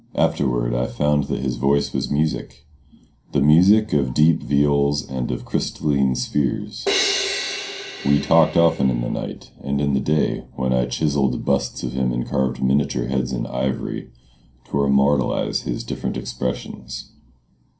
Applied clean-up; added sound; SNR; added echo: none; Crash cymbal; 6 dB; reverberation time 0.3 s.